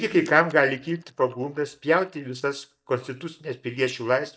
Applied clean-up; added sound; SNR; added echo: neural mask model DeepFilterNet 3.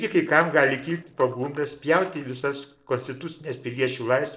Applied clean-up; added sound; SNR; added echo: neural separator model SepFormer DNS4.